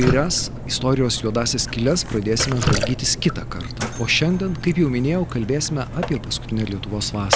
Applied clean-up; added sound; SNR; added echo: none; Mechanisms + Drip; 5 dB; none.